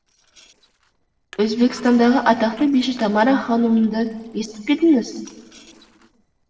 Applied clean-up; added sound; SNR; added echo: neural separator model SepFormer DNS4.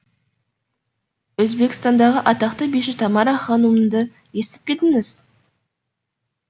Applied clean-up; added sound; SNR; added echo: none; none; none; none.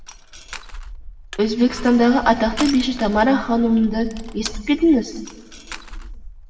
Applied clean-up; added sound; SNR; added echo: none; Crushing; 13 dB; reverberation time 2.8 s.